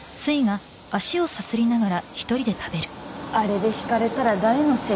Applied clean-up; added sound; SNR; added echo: none; none; none; none.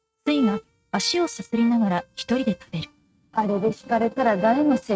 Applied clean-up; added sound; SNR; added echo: neural mask model RNNoise.